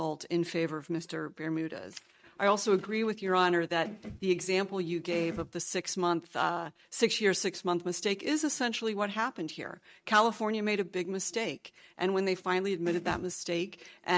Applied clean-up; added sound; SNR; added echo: neural mask model RNNoise.